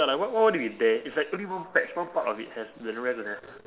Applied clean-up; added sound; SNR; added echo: none; none; none; none.